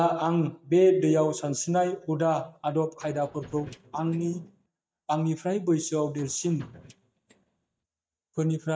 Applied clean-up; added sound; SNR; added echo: neural mask model DeepFilterNet 3.